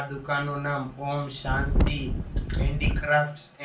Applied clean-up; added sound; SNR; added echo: none; Wind; -5 dB; reverberation time 0.3 s.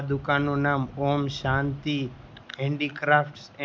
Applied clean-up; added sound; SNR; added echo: none; none; none; none.